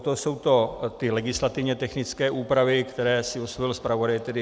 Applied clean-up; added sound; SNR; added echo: none; none; none; none.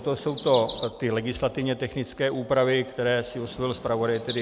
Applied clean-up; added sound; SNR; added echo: none; Chirp, tweet; 6 dB; none.